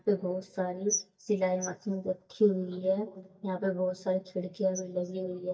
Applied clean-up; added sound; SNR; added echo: neural mask model DeepFilterNet 3.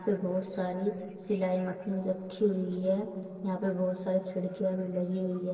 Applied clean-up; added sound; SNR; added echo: neural separator model SepFormer DNS4.